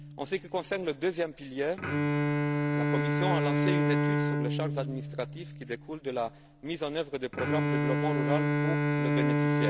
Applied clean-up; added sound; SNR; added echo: none; Bowed string instrument; -5 dB; none.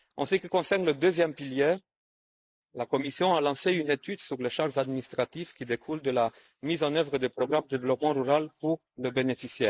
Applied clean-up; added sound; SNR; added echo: neural mask model Resemble Enhance denoiser.